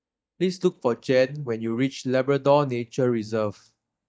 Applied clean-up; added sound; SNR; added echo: neural mask model DeepFilterNet 3.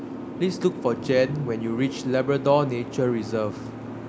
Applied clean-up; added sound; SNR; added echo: none; Boat, Water vehicle; 9 dB; none.